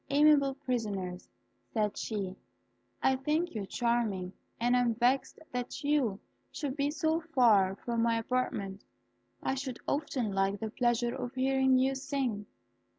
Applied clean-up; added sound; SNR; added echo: none; none; none; none.